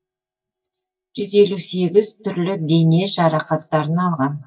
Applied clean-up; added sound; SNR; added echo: neural mask model DeepFilterNet 3.